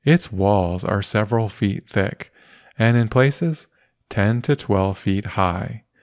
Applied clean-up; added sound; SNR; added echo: none; none; none; none.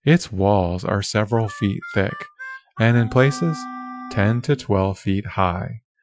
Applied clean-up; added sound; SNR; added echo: classical method Wiener filter.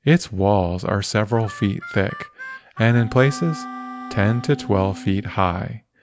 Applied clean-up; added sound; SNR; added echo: none; Wind instrument, woodwind instrument + Harmonica; 14 dB; none.